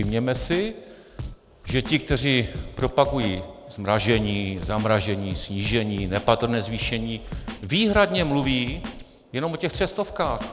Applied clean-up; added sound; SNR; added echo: none; Scratching (performance technique); 12 dB; none.